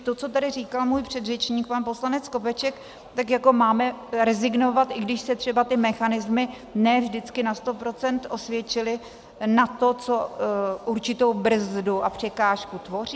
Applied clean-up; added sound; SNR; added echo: none; none; none; none.